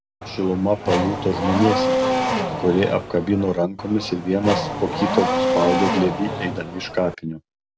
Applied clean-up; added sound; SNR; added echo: none; Race car, auto racing / Accelerating, revving, vroom; 1 dB; none.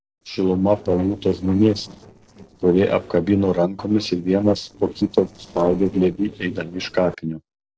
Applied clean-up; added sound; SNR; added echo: neural separator model SepFormer DNS4.